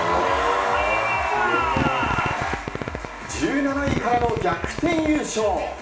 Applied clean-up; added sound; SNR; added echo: none; Fart; 7 dB; reverberation time 0.5 s.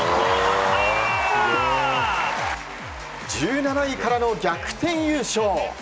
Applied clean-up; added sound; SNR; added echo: none; none; none; none.